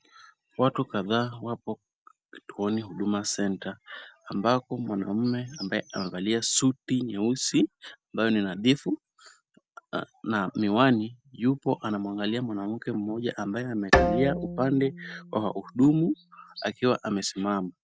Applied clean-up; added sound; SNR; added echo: none; Bowed string instrument; 2 dB; none.